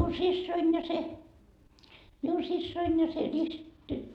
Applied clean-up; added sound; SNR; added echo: none; none; none; none.